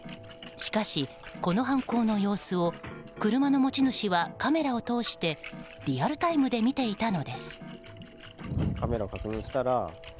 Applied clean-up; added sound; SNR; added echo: none; Splash, splatter + Guitar; 19 dB; none.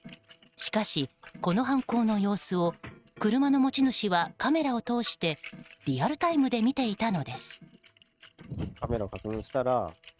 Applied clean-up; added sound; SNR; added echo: neural mask model RNNoise.